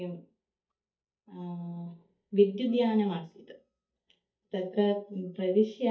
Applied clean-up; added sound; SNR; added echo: neural mask model DeepFilterNet 3.